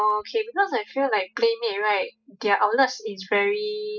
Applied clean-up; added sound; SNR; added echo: classical method spectral subtraction.